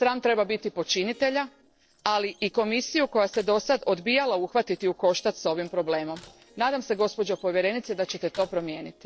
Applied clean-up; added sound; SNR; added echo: neural separator model SepFormer DNS4.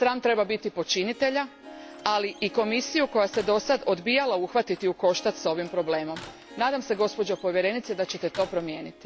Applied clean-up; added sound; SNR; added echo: none; Slam + Harp; 19 dB; none.